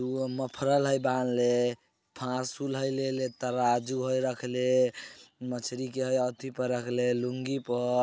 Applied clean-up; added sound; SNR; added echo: none; none; none; none.